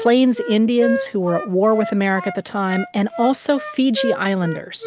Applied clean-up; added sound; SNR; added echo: none; Wind instrument, woodwind instrument; 11 dB; none.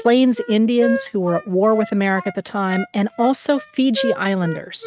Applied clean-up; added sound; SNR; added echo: neural mask model RNNoise.